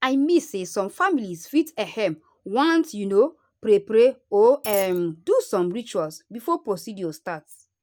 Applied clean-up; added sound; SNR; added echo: none; Coin (dropping); 9 dB; none.